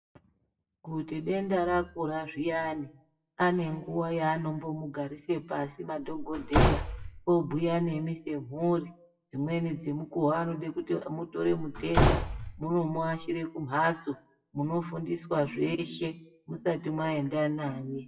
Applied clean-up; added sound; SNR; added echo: classical method WPE with log-MMSE.